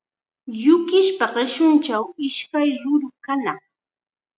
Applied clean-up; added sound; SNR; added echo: none; none; none; none.